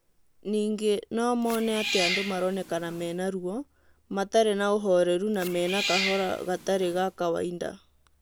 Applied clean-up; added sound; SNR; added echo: none; Cat; 8 dB; none.